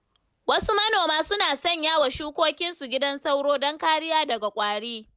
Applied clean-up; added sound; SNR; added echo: none; none; none; none.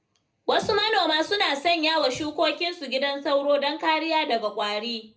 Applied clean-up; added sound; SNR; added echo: none; none; none; reverberation time 0.3 s.